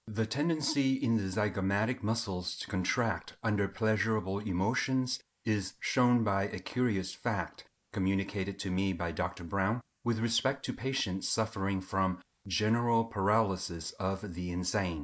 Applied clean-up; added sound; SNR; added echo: neural mask model Resemble Enhance denoiser.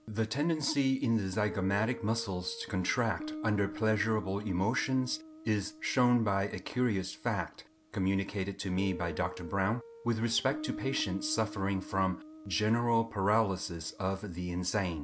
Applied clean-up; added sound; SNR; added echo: none; Guitar; 15 dB; none.